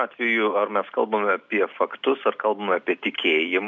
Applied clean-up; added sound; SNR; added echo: none; none; none; none.